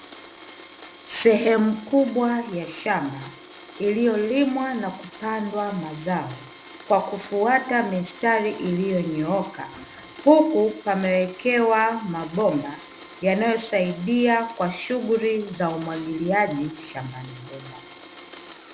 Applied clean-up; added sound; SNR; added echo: none; Domestic sounds, home sounds; 18 dB; none.